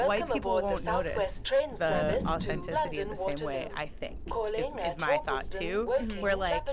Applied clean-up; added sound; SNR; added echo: none; Train; -2 dB; none.